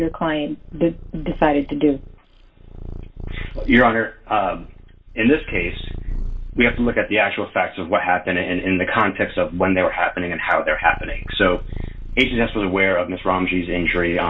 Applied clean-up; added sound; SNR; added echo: none; Purr; 11 dB; reverberation time 0.1 s.